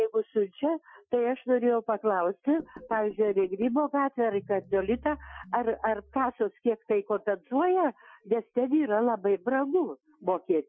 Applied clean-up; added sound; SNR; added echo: classical method Wiener filter.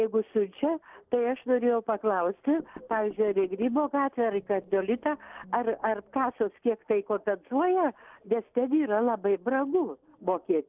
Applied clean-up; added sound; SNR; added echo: neural separator model SepFormer DNS4.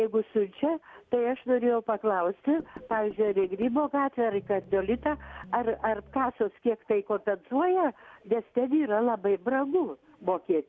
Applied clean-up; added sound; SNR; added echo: none; Knock / Wood + Piano; 20 dB; none.